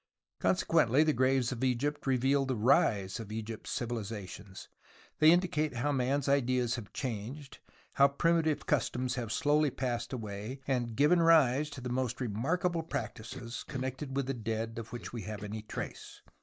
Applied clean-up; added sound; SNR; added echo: neural mask model DeepFilterNet 3.